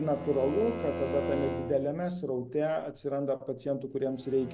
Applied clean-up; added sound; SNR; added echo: none; Bowed string instrument; 8 dB; none.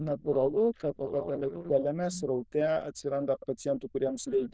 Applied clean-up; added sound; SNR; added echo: neural diffusion model UNIVERSE++.